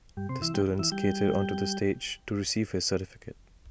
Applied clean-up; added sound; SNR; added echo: none; Organ; 5 dB; none.